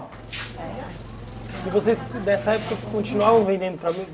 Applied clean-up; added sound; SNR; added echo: none; Engine; 13 dB; none.